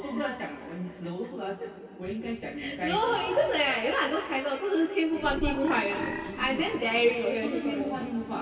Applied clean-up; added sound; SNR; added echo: none; Burping, eructation; 8 dB; reverberation time 2.6 s.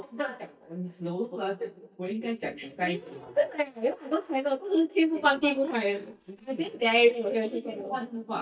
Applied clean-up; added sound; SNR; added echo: neural mask model DeepFilterNet 3.